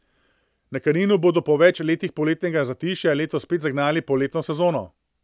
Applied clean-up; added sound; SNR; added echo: none; none; none; none.